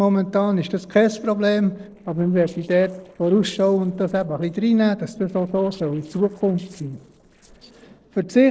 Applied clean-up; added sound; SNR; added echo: neural separator model SepFormer DNS4.